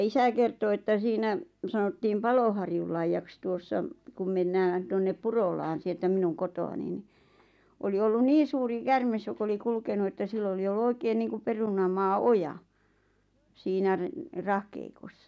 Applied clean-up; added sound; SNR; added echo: none; none; none; none.